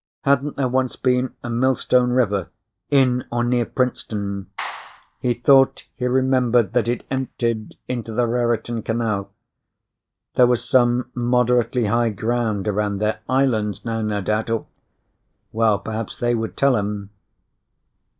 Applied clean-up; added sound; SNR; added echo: neural mask model DeepFilterNet 3.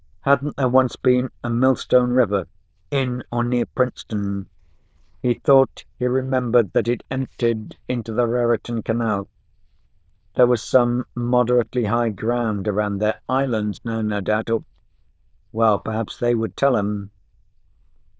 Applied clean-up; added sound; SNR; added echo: neural diffusion model UNIVERSE++.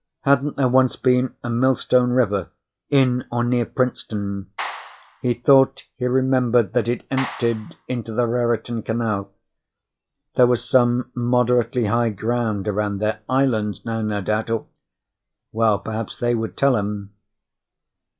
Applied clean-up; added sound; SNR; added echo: classical method log-MMSE.